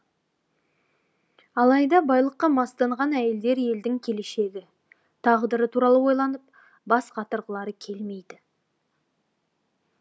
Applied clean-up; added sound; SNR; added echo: none; none; none; none.